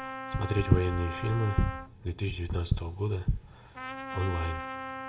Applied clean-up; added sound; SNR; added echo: none; Trumpet; 10 dB; reverberation time 0.7 s.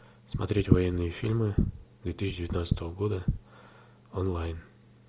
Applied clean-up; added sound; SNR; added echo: none; none; none; none.